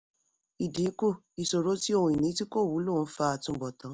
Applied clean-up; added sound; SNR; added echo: none; none; none; none.